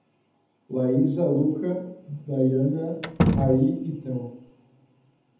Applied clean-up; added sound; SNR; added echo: none; Slam; 2 dB; reverberation time 0.8 s.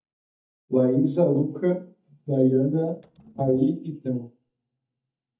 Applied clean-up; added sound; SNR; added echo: neural mask model DeepFilterNet 3.